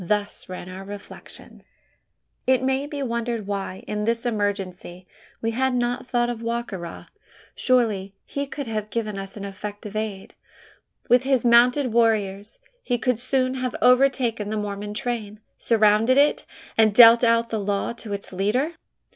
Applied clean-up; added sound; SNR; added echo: none; none; none; none.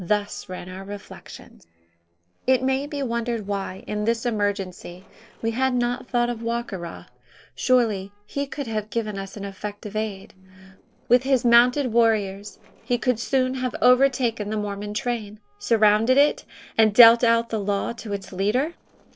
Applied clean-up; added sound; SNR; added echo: neural separator model SepFormer DNS4.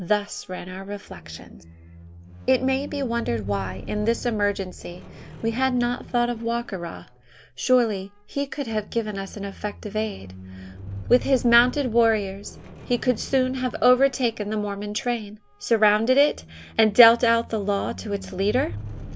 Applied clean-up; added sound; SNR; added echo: none; Squeak; 15 dB; none.